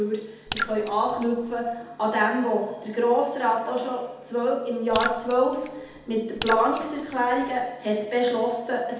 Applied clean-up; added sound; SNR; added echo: none; Raindrop / Splash, splatter; 7 dB; reverberation time 0.8 s.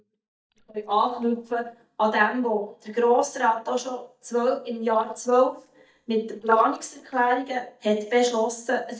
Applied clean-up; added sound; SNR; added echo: neural mask model DeepFilterNet 3.